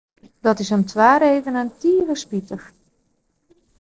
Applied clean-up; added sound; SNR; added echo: neural separator model SepFormer DNS4.